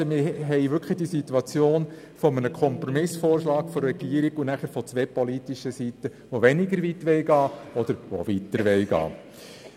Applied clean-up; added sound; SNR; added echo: none; Electric guitar; 12 dB; none.